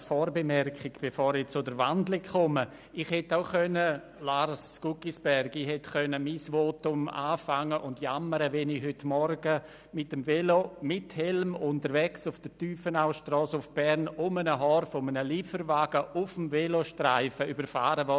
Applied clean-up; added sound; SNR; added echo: none; none; none; none.